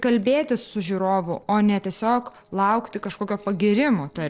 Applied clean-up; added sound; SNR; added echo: neural separator model SepFormer DNS4.